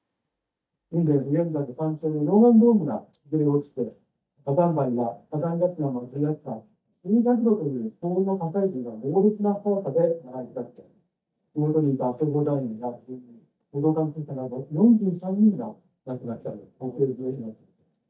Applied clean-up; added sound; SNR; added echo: neural mask model DeepFilterNet 3.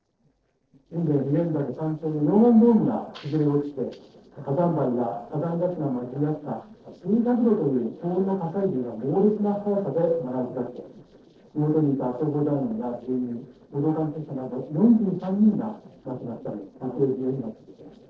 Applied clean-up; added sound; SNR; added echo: neural separator model SepFormer DNS4.